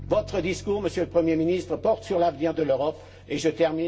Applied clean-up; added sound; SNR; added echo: none; Bass guitar; 18 dB; reverberation time 0.2 s.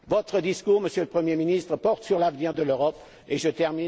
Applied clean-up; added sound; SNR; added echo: none; none; none; none.